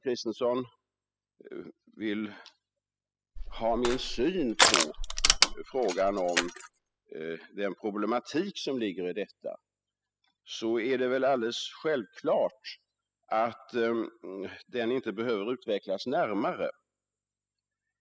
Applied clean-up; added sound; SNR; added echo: classical method spectral subtraction.